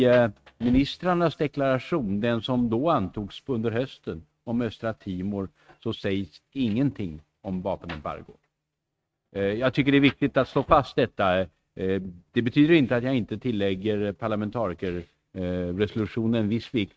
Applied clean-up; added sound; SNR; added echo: neural mask model RNNoise.